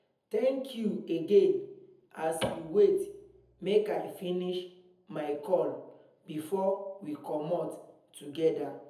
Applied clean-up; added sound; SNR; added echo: none; none; none; reverberation time 0.7 s.